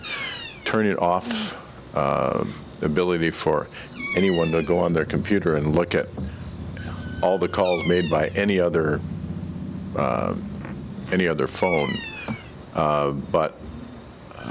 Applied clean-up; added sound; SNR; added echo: none; Bird vocalization, bird call, bird song; 16 dB; none.